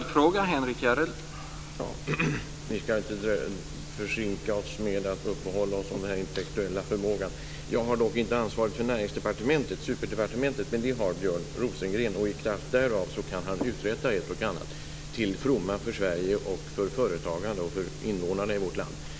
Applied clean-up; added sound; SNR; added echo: none; none; none; none.